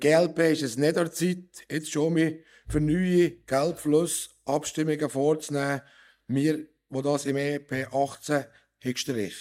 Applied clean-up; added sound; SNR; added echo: neural mask model DeepFilterNet 3.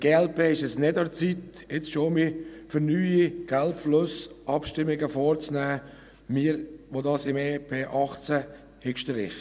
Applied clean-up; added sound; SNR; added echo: none; none; none; none.